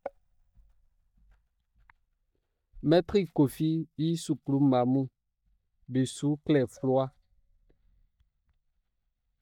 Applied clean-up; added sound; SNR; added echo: neural mask model DeepFilterNet 3.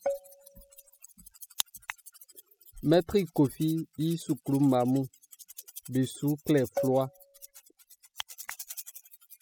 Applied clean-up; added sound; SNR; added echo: classical method spectral subtraction.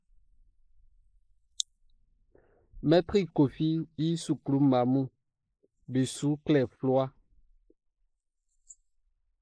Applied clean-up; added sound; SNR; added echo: neural mask model Resemble Enhance denoiser.